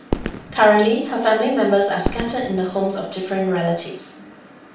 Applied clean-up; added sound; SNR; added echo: none; Fireworks; 10 dB; reverberation time 0.5 s.